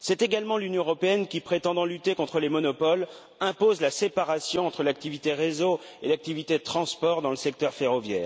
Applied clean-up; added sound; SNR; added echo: none; none; none; none.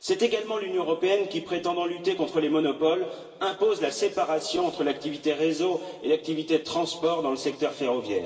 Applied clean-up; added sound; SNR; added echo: none; none; none; reverberation time 2.1 s.